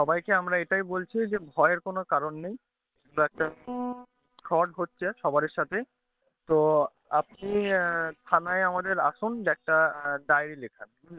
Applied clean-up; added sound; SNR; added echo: neural separator model SepFormer WHAM!.